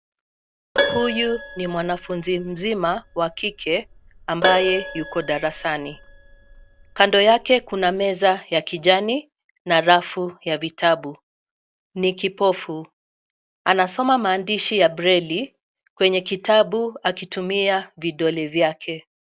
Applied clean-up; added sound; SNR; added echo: none; Keyboard (musical); 7 dB; none.